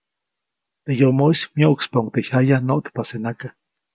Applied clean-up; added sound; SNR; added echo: none; none; none; none.